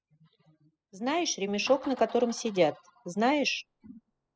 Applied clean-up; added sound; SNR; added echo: classical method spectral subtraction.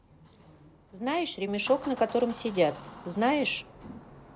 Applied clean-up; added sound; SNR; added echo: none; Door; 18 dB; none.